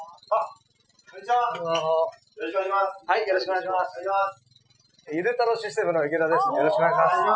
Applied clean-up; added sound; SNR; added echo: classical method Wiener filter.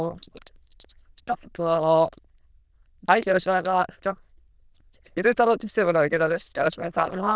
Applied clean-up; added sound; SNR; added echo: neural diffusion model UNIVERSE++.